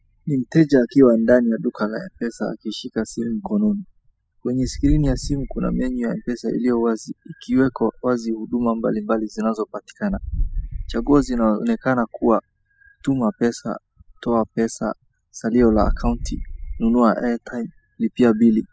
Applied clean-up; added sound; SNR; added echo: classical method spectral subtraction.